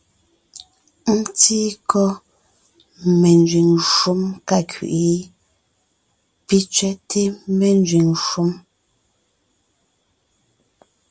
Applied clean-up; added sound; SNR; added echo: none; none; none; none.